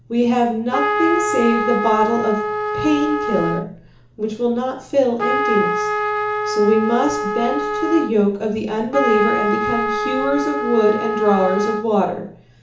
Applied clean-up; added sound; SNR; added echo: none; Trumpet; 2 dB; reverberation time 0.8 s.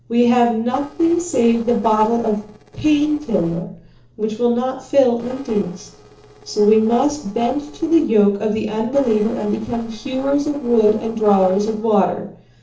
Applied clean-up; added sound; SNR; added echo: neural separator model SepFormer DNS4.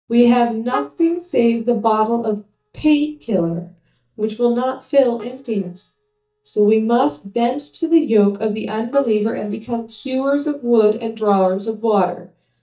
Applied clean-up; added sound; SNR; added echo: neural mask model DeepFilterNet 3.